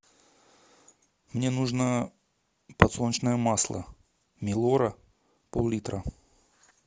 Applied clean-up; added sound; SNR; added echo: none; none; none; none.